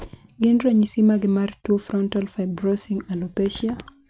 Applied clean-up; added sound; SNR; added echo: none; none; none; none.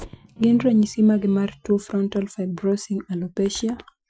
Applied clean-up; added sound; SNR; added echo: classical method Wiener filter.